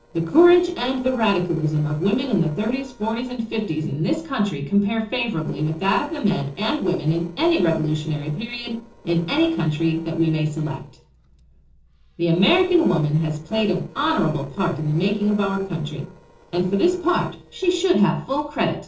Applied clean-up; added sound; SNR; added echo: neural separator model SepFormer DNS4.